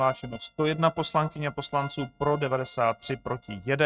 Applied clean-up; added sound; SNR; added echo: neural mask model RNNoise.